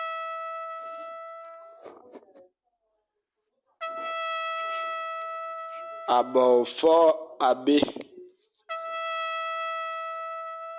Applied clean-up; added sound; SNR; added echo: none; Trumpet; 7 dB; none.